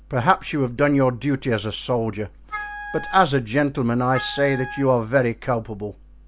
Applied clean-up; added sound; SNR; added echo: none; Wind instrument, woodwind instrument; 13 dB; none.